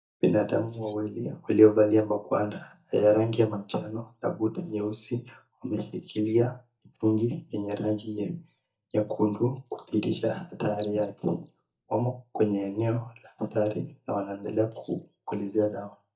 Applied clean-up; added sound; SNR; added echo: neural mask model DeepFilterNet 3.